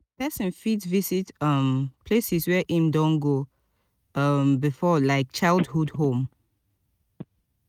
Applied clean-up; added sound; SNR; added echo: neural mask model RNNoise.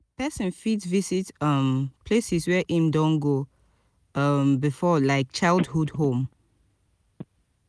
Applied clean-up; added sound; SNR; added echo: none; Telephone; 16 dB; none.